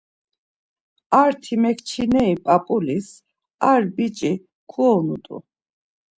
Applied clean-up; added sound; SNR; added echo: none; none; none; none.